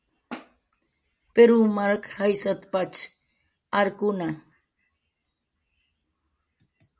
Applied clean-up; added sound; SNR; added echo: none; none; none; none.